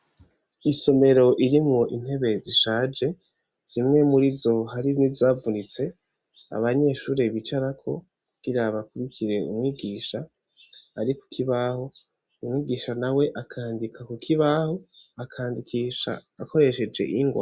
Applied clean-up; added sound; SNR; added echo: none; none; none; none.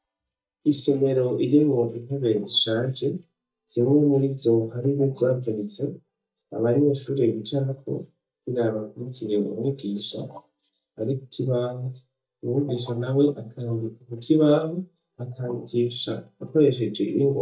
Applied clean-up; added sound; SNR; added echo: neural mask model DeepFilterNet 3.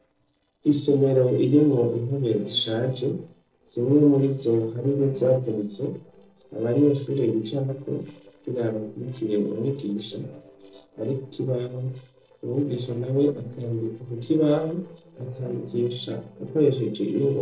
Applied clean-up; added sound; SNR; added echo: neural separator model SepFormer DNS4.